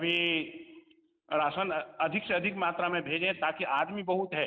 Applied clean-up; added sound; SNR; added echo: none; none; none; none.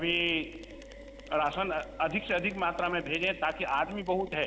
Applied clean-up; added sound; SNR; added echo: none; Mechanisms; 16 dB; none.